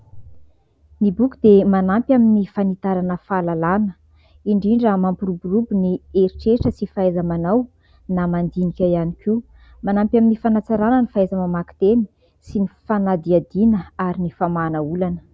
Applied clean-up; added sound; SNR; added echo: none; none; none; none.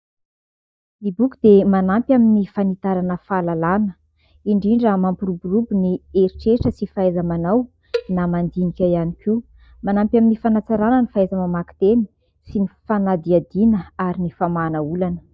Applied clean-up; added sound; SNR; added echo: neural mask model DeepFilterNet 3.